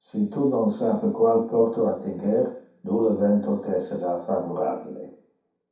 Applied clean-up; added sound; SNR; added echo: none; none; none; reverberation time 0.6 s.